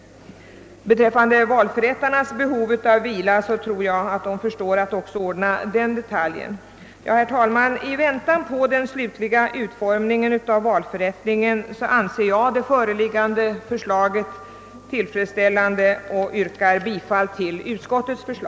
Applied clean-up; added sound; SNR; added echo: none; none; none; none.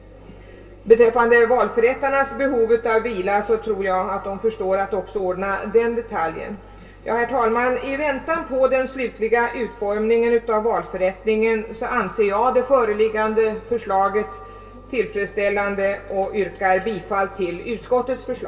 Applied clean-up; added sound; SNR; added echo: none; none; none; reverberation time 0.2 s.